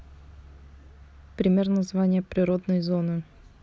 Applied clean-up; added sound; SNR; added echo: none; none; none; none.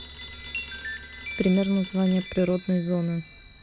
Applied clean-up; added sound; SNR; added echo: none; Chime + Telephone; 11 dB; none.